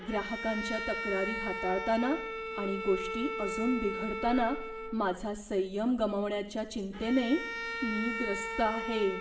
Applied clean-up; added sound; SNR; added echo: none; Bowed string instrument; 6 dB; reverberation time 0.7 s.